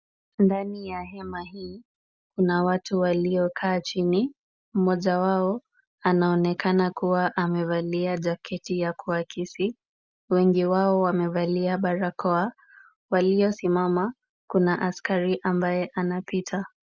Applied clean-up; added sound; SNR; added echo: none; none; none; none.